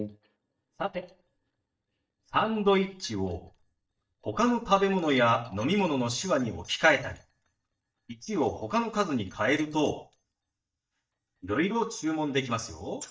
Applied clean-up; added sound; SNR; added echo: neural mask model DeepFilterNet 3.